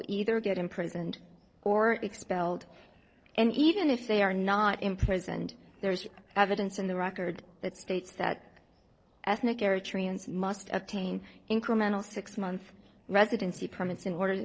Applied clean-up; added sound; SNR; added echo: neural separator model SepFormer DNS4.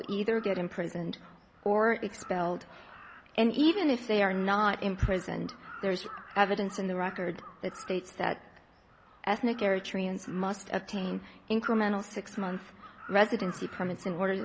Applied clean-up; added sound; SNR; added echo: none; Crow; 20 dB; none.